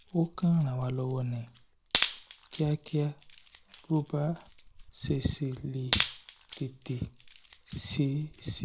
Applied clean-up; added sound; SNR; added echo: none; Wood; 3 dB; none.